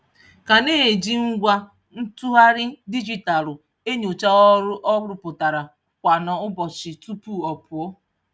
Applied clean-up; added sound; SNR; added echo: none; none; none; none.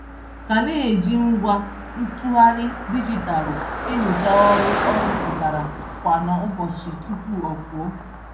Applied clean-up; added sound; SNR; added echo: none; Car passing by; 7 dB; reverberation time 0.6 s.